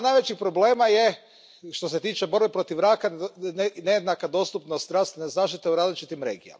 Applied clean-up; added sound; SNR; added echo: none; none; none; none.